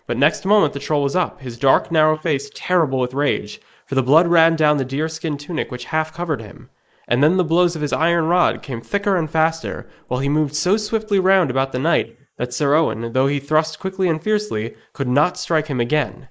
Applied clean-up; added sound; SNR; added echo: neural mask model Resemble Enhance denoiser.